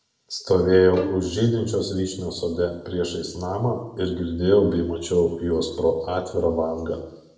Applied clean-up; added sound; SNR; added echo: none; Bowed string instrument; 14 dB; reverberation time 0.8 s.